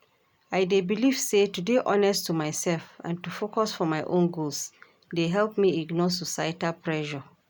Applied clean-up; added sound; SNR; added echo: none; none; none; none.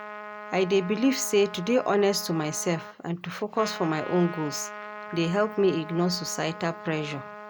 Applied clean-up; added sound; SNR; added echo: none; Trumpet; 13 dB; none.